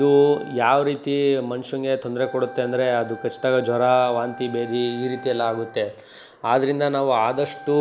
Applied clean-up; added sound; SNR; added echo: none; Wind instrument, woodwind instrument; 19 dB; none.